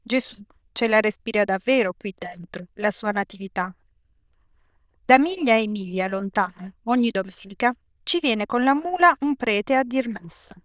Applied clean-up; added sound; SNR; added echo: neural diffusion model UNIVERSE++.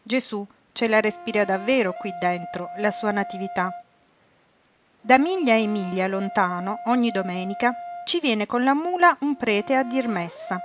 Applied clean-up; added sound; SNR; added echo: none; Brass instrument; 14 dB; none.